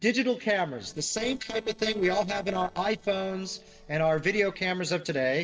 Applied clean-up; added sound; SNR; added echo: neural separator model SepFormer DNS4.